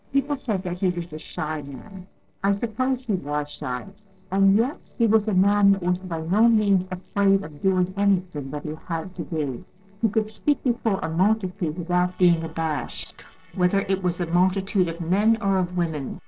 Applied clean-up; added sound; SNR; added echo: neural separator model SepFormer DNS4.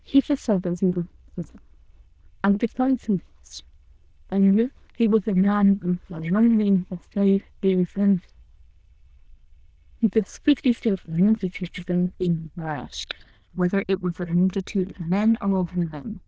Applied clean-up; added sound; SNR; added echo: neural diffusion model UNIVERSE++.